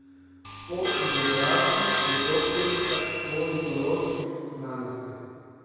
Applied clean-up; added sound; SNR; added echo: none; Sawing; -1 dB; reverberation time 2.2 s.